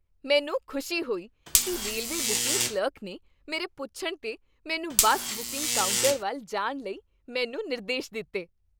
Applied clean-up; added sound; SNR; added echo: none; Buzz; -4 dB; none.